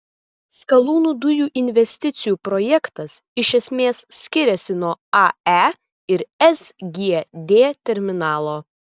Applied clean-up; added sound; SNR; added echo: none; none; none; none.